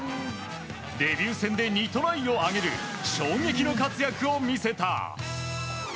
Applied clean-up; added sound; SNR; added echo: none; none; none; none.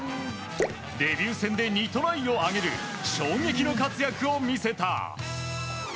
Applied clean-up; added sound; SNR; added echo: none; Drip / Splash, splatter; 10 dB; none.